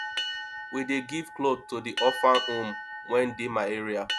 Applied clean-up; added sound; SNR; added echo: none; Boat, Water vehicle; 7 dB; none.